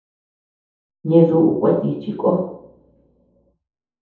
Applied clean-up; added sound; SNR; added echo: none; none; none; reverberation time 0.7 s.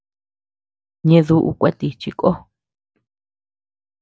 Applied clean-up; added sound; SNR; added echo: none; none; none; none.